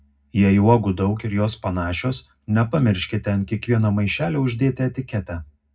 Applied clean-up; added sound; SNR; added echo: none; none; none; reverberation time 0.3 s.